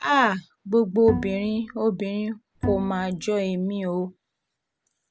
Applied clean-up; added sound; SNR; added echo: none; Bowed string instrument; 8 dB; none.